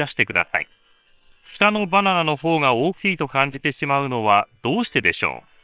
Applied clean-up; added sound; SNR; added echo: neural separator model SepFormer WHAM!.